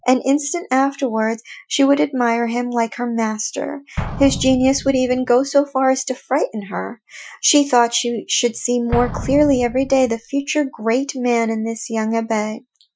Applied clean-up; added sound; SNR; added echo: classical method Wiener filter.